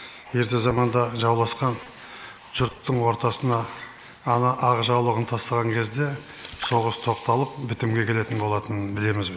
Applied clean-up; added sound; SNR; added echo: none; Splash, splatter; 18 dB; none.